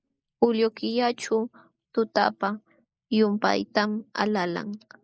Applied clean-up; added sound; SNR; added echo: neural mask model Resemble Enhance denoiser.